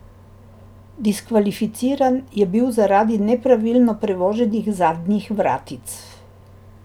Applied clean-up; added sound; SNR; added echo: none; none; none; none.